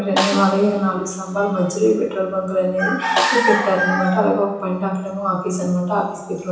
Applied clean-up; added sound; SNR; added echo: none; Snare drum; 10 dB; reverberation time 0.9 s.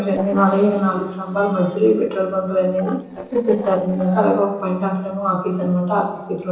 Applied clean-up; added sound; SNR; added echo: neural separator model SepFormer DNS4.